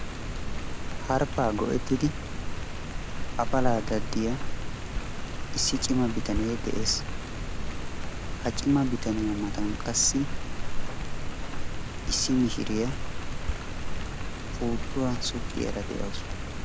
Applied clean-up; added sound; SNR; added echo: none; Rain; -1 dB; none.